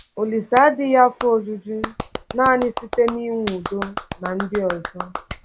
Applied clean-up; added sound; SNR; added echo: none; Clapping; 11 dB; none.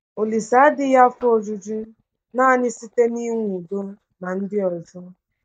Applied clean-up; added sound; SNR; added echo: neural mask model DeepFilterNet 3.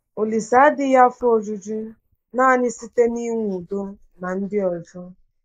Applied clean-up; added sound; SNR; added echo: neural mask model Resemble Enhance denoiser.